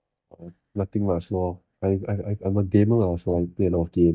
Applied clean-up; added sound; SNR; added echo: neural mask model DeepFilterNet 3.